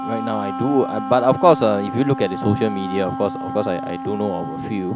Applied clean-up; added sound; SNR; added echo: none; Wind instrument, woodwind instrument; 8 dB; none.